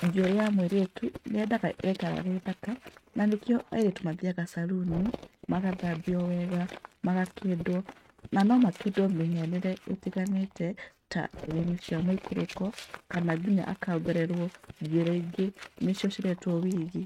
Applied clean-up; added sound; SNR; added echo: neural mask model RNNoise.